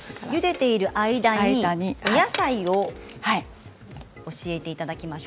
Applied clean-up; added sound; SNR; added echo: none; none; none; none.